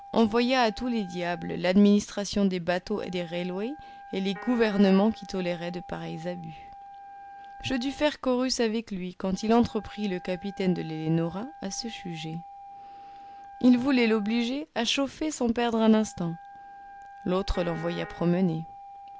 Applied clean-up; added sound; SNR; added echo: none; Wind instrument, woodwind instrument + Piano; 18 dB; none.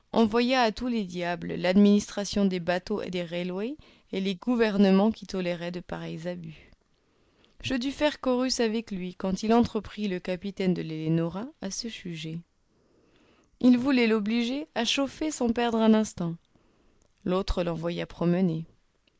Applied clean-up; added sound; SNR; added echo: neural mask model Resemble Enhance denoiser.